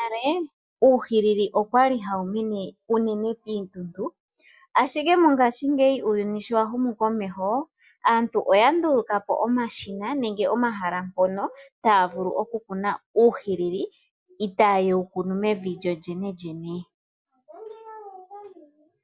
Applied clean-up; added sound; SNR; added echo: none; none; none; none.